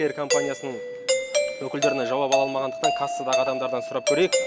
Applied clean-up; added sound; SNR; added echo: none; Doorbell; -1 dB; none.